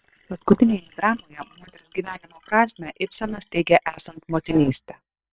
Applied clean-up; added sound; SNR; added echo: neural separator model SepFormer WHAM!.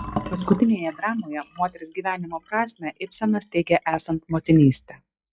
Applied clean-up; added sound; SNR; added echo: classical method log-MMSE.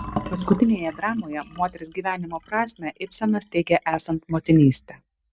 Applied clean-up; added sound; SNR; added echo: none; Fill (with liquid); 15 dB; none.